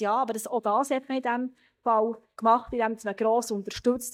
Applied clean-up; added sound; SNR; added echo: neural mask model DeepFilterNet 3.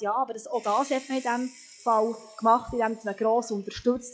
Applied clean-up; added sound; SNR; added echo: classical method log-MMSE.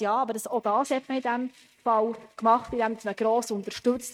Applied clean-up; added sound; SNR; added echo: neural mask model RNNoise.